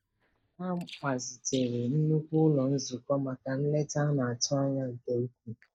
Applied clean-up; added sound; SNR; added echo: neural mask model DeepFilterNet 3.